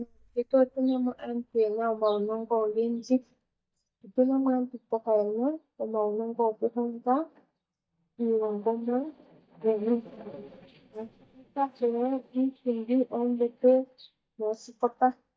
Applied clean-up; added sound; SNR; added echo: neural mask model DeepFilterNet 3.